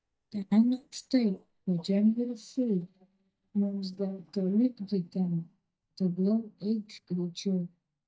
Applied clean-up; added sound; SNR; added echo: neural mask model DeepFilterNet 3.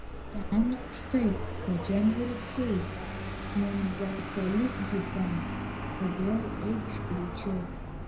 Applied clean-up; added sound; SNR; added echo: none; Vehicle; 4 dB; reverberation time 0.5 s.